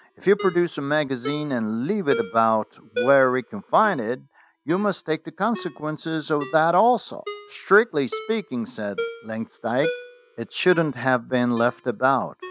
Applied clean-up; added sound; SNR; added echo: none; Ringtone; 14 dB; none.